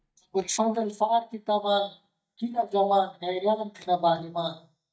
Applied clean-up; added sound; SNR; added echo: neural mask model DeepFilterNet 3.